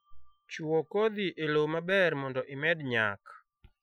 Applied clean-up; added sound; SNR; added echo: classical method Wiener filter.